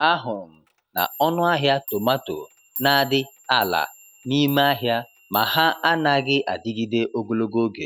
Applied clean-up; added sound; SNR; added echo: none; Clock; 18 dB; none.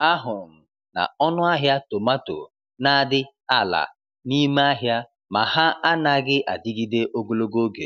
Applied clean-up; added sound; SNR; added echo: none; none; none; none.